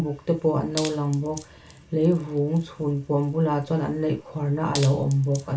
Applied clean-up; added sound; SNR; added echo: none; Wood; 18 dB; reverberation time 0.3 s.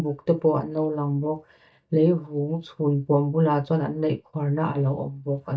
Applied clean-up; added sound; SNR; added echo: neural mask model DeepFilterNet 3.